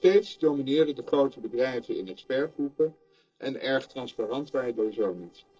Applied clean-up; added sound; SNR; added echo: neural separator model SepFormer DNS4.